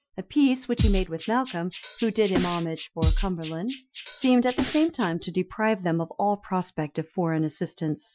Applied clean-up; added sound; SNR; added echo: classical method Wiener filter.